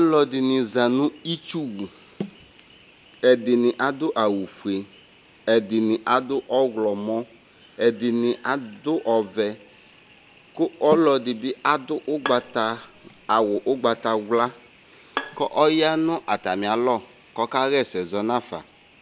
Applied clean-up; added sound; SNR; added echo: none; Bowed string instrument; 14 dB; none.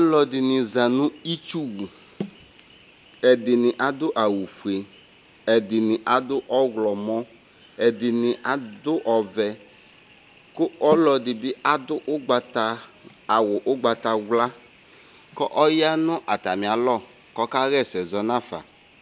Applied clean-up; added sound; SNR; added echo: none; none; none; none.